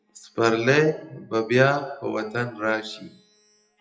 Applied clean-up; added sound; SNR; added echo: classical method WPE with log-MMSE.